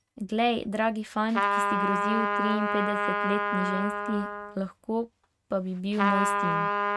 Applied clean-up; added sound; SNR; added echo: neural mask model RNNoise.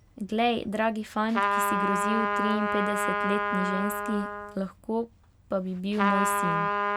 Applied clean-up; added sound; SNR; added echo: none; Trumpet; -1 dB; none.